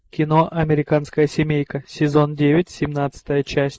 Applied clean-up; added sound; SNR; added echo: neural mask model Resemble Enhance denoiser.